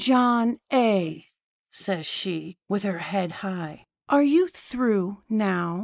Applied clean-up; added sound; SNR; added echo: neural mask model Resemble Enhance denoiser.